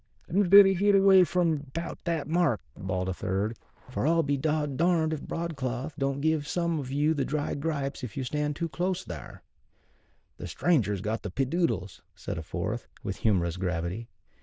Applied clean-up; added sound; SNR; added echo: neural diffusion model UNIVERSE++.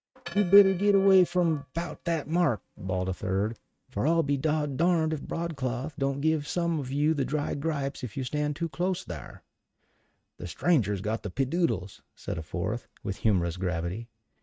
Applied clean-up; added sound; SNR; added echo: neural mask model RNNoise.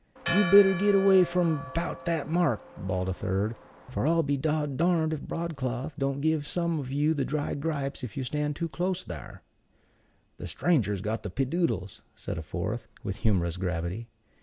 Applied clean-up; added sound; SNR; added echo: none; Church bell; 11 dB; none.